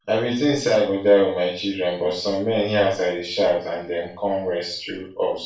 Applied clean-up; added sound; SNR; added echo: none; none; none; reverberation time 0.4 s.